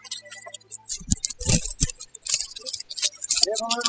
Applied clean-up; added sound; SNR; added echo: classical method spectral subtraction.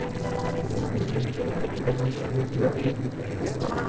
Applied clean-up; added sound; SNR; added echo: neural separator model SepFormer DNS4.